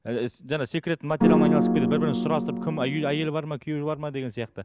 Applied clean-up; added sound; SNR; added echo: none; Piano; -5 dB; none.